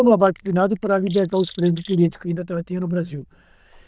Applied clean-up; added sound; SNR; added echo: neural diffusion model UNIVERSE++.